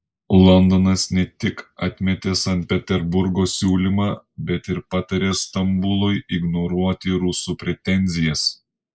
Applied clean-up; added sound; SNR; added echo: neural mask model Resemble Enhance denoiser.